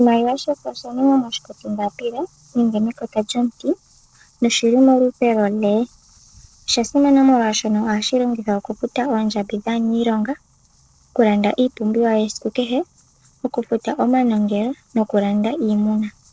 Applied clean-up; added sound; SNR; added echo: neural separator model SepFormer DNS4.